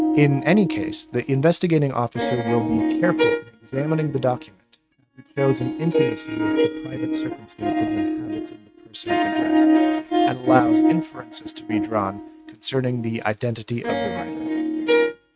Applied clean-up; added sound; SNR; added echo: neural mask model RNNoise.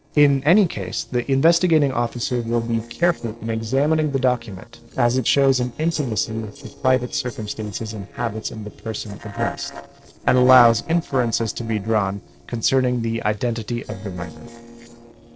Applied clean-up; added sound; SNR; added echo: neural separator model SepFormer DNS4.